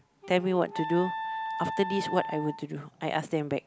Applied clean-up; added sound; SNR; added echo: none; Wind instrument, woodwind instrument; 7 dB; none.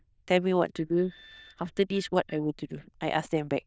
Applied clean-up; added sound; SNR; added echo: neural diffusion model UNIVERSE++.